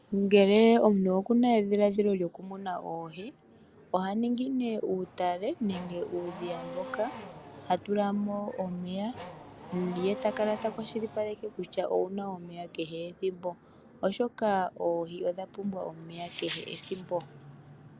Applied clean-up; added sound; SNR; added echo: none; Race car, auto racing / Accelerating, revving, vroom; 15 dB; none.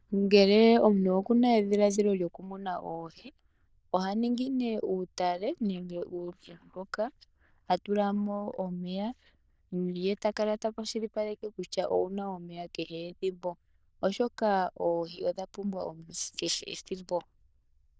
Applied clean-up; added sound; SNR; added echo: neural diffusion model UNIVERSE++.